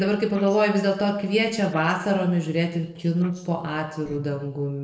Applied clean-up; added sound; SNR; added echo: neural separator model SepFormer DNS4.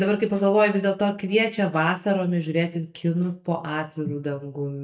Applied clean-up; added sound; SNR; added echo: neural mask model DeepFilterNet 3.